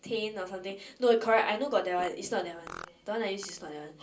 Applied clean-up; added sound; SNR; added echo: none; Fart; 18 dB; reverberation time 0.3 s.